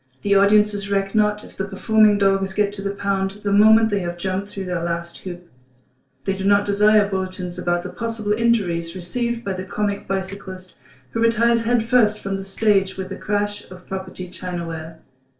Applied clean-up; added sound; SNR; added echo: neural separator model SepFormer DNS4.